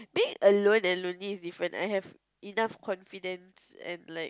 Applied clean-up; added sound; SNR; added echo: none; none; none; none.